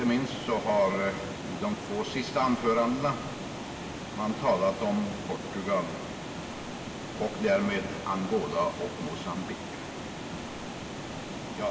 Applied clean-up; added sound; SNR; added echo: none; Water; 7 dB; reverberation time 1.8 s.